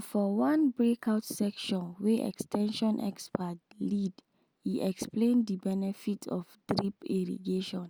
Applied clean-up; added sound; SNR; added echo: none; none; none; none.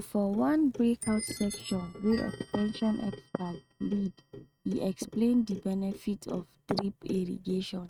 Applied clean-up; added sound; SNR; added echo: neural mask model RNNoise.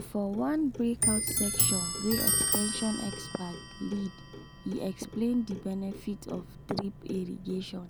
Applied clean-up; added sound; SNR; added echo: none; Clock; 1 dB; none.